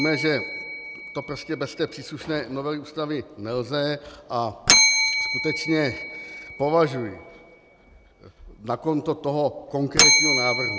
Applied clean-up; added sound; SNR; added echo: none; Bell; -1 dB; none.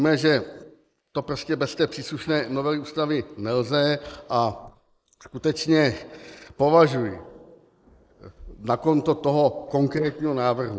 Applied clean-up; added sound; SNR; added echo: neural mask model Resemble Enhance denoiser.